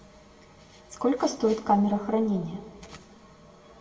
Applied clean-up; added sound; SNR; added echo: none; none; none; reverberation time 1.2 s.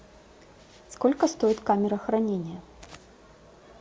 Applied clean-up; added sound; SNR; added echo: none; none; none; none.